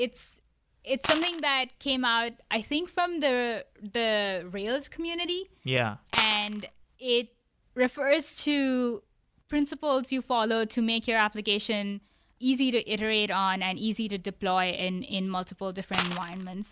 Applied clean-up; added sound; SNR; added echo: none; Coin (dropping); 0 dB; none.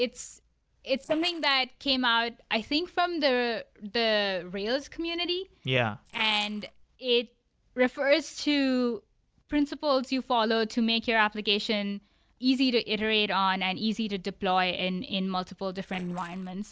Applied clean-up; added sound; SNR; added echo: neural separator model SepFormer DNS4.